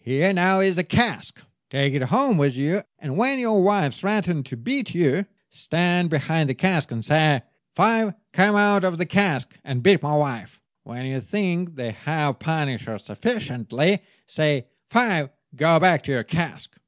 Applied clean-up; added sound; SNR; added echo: none; none; none; none.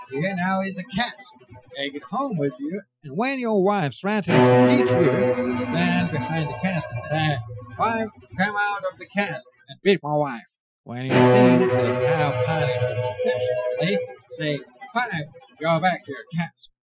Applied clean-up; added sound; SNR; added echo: classical method Wiener filter.